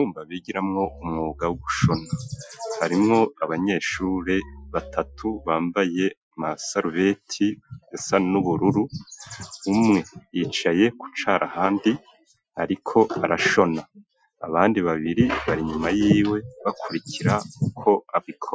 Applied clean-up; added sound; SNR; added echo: classical method Wiener filter.